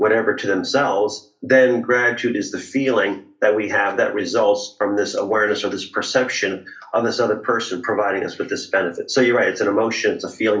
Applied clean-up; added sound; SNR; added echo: none; none; none; reverberation time 0.3 s.